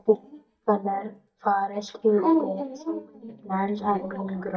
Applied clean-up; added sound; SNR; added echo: neural mask model DeepFilterNet 3.